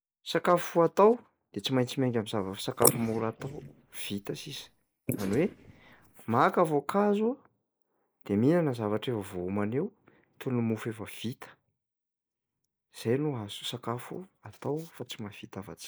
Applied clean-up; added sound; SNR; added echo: neural mask model Resemble Enhance denoiser.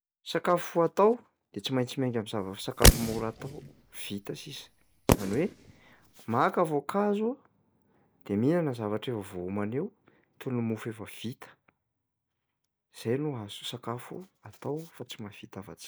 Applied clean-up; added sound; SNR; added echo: none; Fireworks; -3 dB; none.